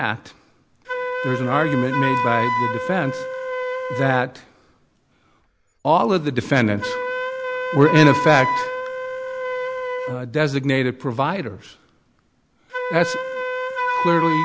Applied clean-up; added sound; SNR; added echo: none; Wind instrument, woodwind instrument; 4 dB; none.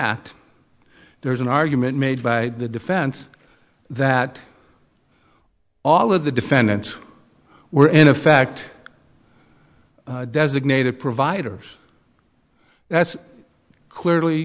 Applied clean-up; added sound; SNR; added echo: none; none; none; none.